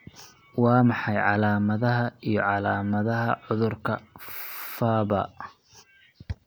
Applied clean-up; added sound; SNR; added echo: none; none; none; none.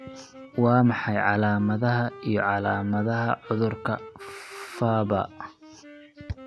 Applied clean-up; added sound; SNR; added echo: none; Wind instrument, woodwind instrument; 18 dB; none.